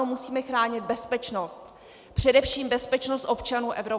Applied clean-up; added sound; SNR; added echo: none; none; none; none.